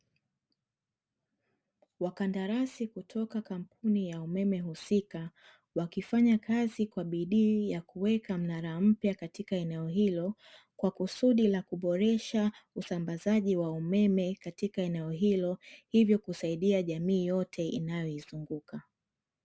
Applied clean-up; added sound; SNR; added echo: none; none; none; none.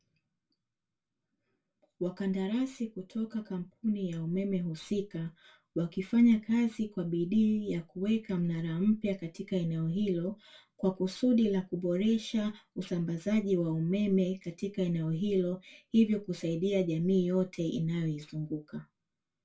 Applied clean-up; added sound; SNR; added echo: none; none; none; reverberation time 0.2 s.